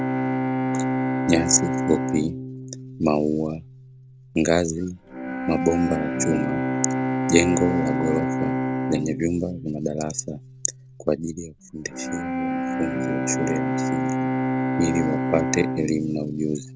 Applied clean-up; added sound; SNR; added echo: none; Bowed string instrument; 0 dB; none.